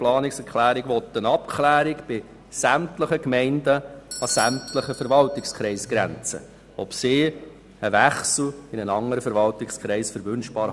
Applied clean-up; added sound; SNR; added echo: none; Bell / Doorbell; 19 dB; none.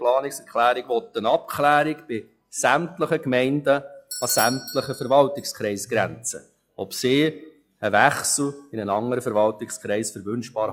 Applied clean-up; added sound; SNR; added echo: classical method log-MMSE.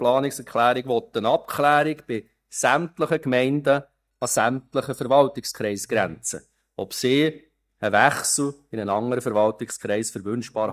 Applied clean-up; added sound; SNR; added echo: neural mask model DeepFilterNet 3.